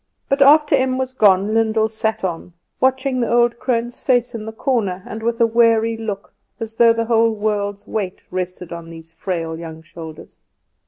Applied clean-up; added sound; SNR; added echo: none; none; none; none.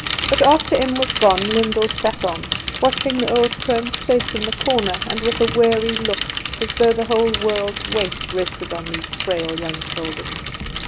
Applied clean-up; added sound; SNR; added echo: none; Mechanisms / Bicycle; 6 dB; none.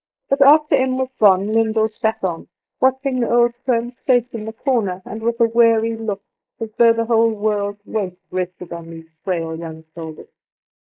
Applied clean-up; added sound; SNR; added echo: neural mask model Resemble Enhance denoiser.